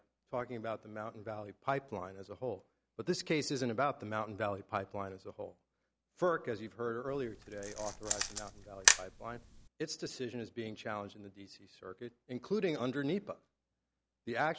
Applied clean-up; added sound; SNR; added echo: none; Camera; -4 dB; none.